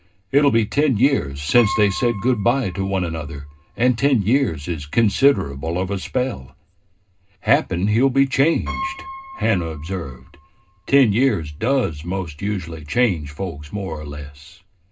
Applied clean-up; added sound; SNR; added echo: none; Piano; 18 dB; reverberation time 0.2 s.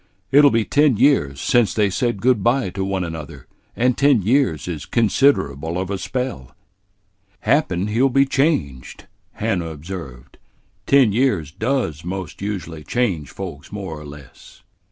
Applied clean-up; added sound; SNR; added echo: none; none; none; none.